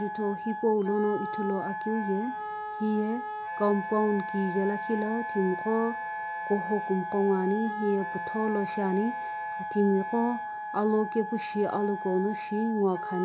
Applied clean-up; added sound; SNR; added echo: none; Wind instrument, woodwind instrument; 6 dB; none.